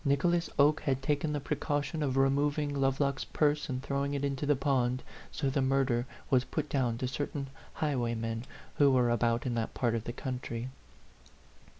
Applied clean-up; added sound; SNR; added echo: none; none; none; none.